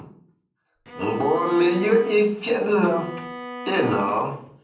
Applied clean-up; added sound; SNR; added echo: none; Bowed string instrument; 13 dB; reverberation time 0.6 s.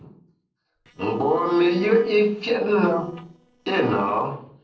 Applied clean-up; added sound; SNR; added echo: neural separator model SepFormer DNS4.